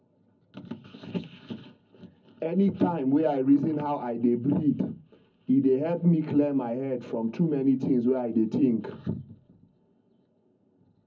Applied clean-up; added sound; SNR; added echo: none; none; none; reverberation time 0.4 s.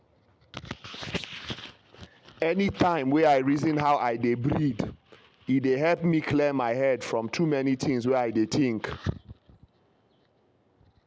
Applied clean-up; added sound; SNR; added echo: none; none; none; none.